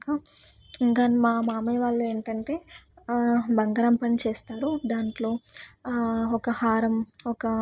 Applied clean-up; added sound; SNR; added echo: none; none; none; none.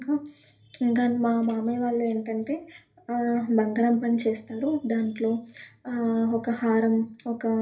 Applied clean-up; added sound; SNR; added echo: none; none; none; reverberation time 0.3 s.